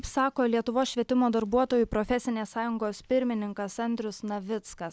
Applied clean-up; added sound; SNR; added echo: none; none; none; none.